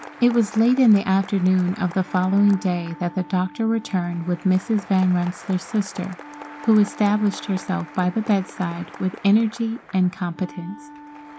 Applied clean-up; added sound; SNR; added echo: none; Applause + Wind instrument, woodwind instrument; 18 dB; none.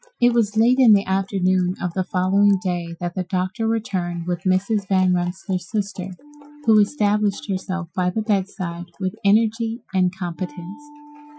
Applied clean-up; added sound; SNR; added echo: classical method Wiener filter.